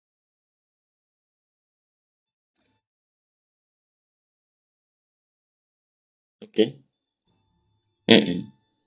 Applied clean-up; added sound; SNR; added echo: neural mask model DeepFilterNet 3.